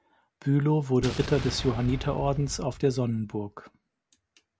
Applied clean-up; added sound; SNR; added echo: none; Explosion; 10 dB; none.